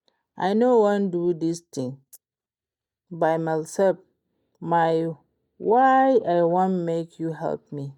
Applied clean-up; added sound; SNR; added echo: neural mask model DeepFilterNet 3.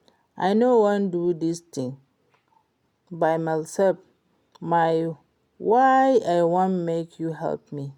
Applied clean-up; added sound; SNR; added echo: none; none; none; none.